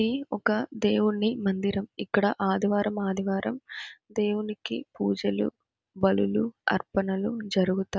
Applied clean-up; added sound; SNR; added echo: none; none; none; none.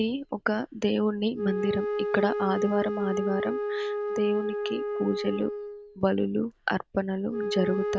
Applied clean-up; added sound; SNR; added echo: none; Wind instrument, woodwind instrument; 3 dB; none.